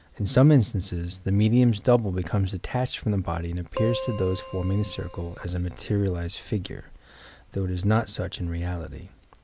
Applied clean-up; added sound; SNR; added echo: none; Keyboard (musical); 12 dB; none.